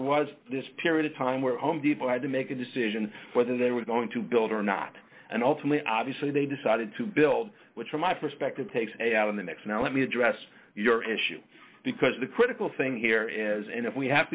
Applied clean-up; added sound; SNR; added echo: none; none; none; none.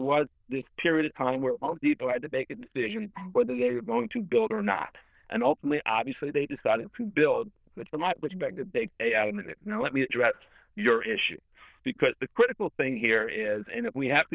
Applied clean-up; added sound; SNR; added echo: neural diffusion model UNIVERSE++.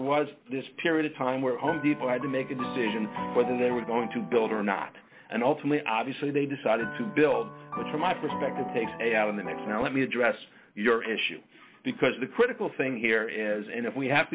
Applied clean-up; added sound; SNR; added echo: none; Piano; 9 dB; none.